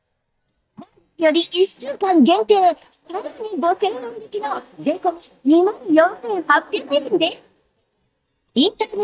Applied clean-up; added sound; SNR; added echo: neural mask model DeepFilterNet 3.